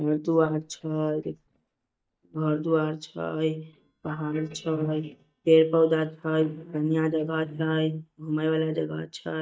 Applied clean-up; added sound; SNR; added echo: neural mask model DeepFilterNet 3.